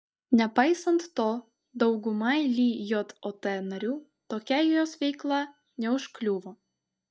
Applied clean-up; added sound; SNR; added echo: neural mask model DeepFilterNet 3.